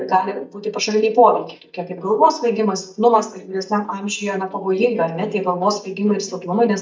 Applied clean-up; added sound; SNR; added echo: neural mask model DeepFilterNet 3.